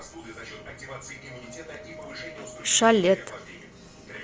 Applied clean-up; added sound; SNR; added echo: none; none; none; none.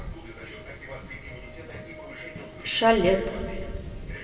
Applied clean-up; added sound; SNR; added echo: none; Wind; 11 dB; reverberation time 1.9 s.